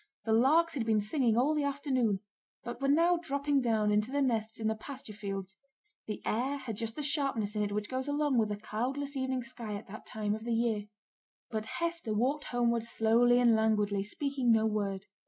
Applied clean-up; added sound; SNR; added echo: none; none; none; none.